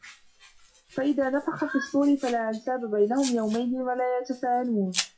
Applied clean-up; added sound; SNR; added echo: classical method WPE with log-MMSE.